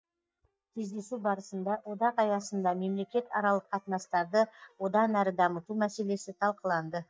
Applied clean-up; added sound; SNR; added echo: neural mask model DeepFilterNet 3.